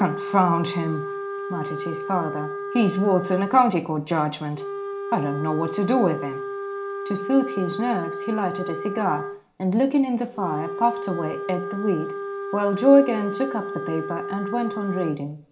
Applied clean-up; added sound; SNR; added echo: none; Wind instrument, woodwind instrument; 7 dB; reverberation time 0.4 s.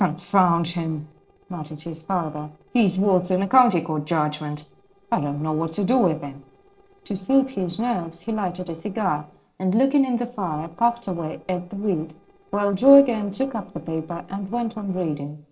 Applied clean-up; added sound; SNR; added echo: neural separator model SepFormer DNS4.